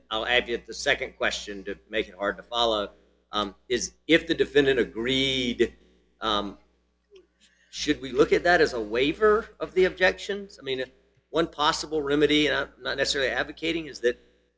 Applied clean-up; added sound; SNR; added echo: none; none; none; none.